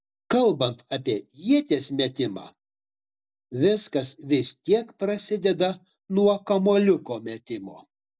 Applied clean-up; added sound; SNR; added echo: none; none; none; none.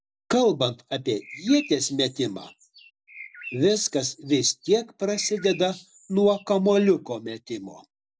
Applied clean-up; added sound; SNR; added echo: none; Bird; 20 dB; none.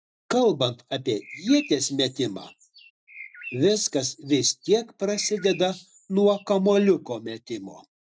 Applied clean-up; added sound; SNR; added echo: neural mask model RNNoise.